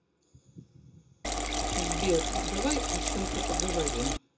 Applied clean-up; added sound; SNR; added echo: none; Liquid; -5 dB; reverberation time 0.2 s.